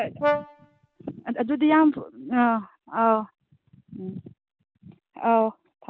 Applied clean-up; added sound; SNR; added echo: none; Brass instrument; 5 dB; none.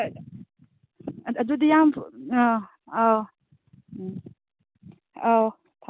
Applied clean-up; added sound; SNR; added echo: none; none; none; none.